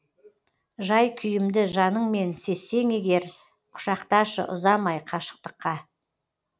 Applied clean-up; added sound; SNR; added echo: none; none; none; none.